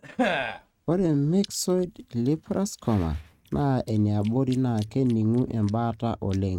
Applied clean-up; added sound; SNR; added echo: neural mask model RNNoise.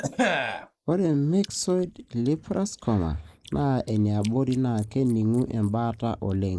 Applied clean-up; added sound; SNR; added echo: neural mask model Resemble Enhance denoiser.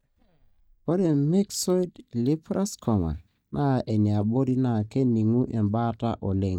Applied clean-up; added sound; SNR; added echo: neural mask model DeepFilterNet 3.